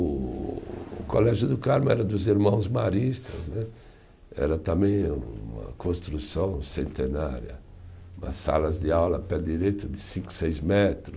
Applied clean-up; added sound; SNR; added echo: none; none; none; none.